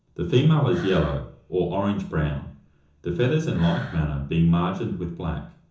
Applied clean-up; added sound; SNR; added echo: none; Breathing; 19 dB; reverberation time 0.7 s.